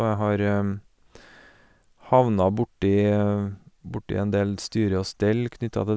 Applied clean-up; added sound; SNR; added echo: none; none; none; none.